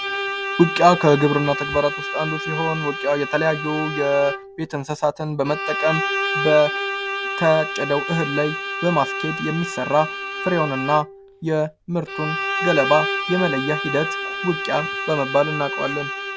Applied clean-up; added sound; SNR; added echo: none; Bowed string instrument; 5 dB; none.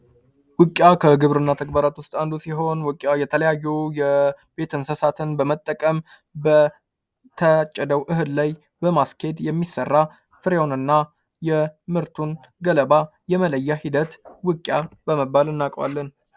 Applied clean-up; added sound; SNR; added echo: none; none; none; none.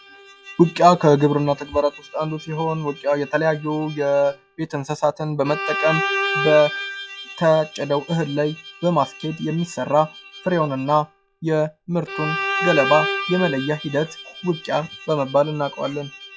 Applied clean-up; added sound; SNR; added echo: classical method log-MMSE.